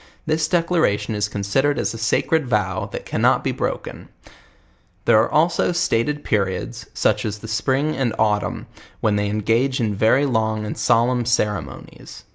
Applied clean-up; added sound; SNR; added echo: none; none; none; none.